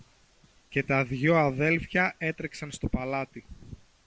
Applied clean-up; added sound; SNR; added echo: none; none; none; none.